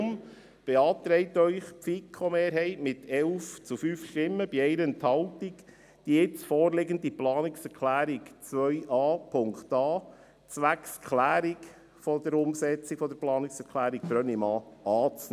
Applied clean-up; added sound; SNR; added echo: none; Snare drum; 16 dB; none.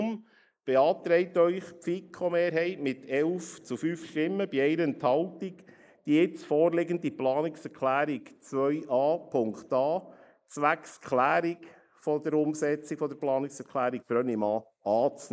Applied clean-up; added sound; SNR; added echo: neural mask model Resemble Enhance denoiser.